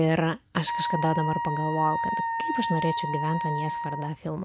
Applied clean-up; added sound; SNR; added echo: none; Wind instrument, woodwind instrument; 2 dB; none.